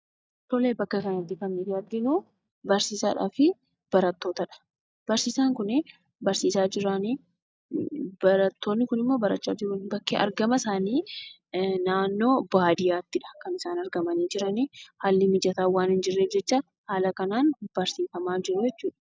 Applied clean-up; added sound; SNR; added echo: neural mask model DeepFilterNet 3.